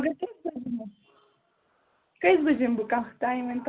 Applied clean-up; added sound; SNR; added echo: none; none; none; none.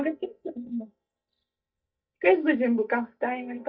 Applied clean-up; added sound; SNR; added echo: neural mask model DeepFilterNet 3.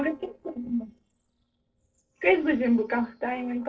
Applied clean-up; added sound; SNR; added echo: neural separator model SepFormer DNS4.